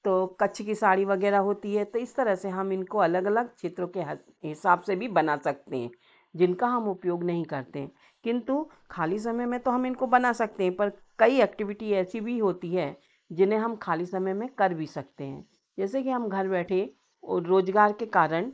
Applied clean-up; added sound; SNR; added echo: neural mask model Resemble Enhance denoiser.